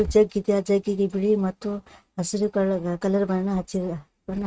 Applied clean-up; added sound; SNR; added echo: neural mask model RNNoise.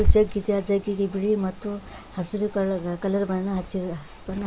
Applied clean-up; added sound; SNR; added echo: none; Bird; 3 dB; none.